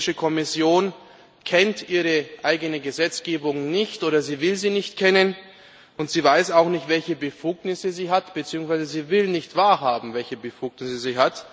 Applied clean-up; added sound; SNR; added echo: none; none; none; none.